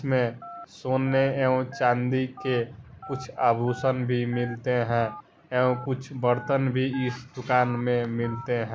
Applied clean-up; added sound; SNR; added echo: none; Telephone; 18 dB; none.